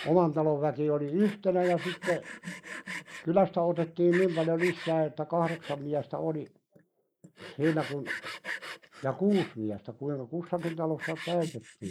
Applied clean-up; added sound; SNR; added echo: neural mask model Resemble Enhance denoiser.